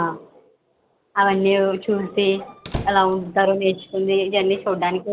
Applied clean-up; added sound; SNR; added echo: none; Squeak; 15 dB; none.